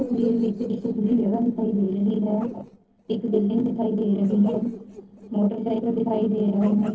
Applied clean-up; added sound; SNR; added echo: neural separator model SepFormer DNS4.